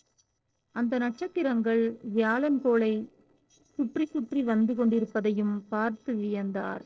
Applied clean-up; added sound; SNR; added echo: neural separator model SepFormer DNS4.